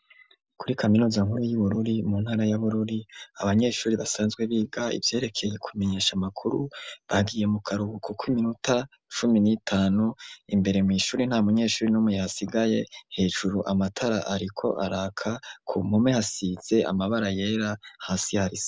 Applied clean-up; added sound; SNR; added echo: none; none; none; none.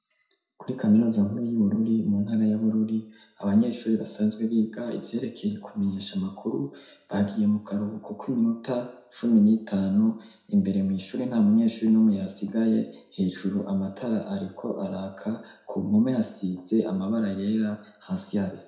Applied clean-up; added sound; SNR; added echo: none; none; none; reverberation time 0.5 s.